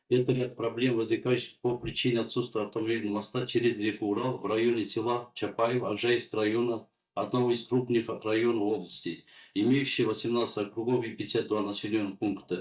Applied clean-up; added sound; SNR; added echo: neural mask model DeepFilterNet 3.